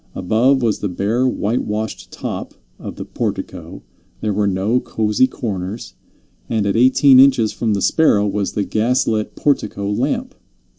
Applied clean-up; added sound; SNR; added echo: none; none; none; none.